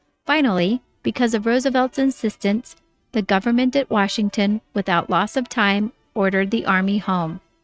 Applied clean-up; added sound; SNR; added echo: neural mask model RNNoise.